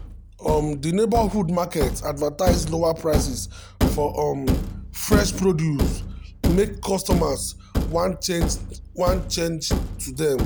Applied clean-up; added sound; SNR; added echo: none; Thump, thud; 2 dB; none.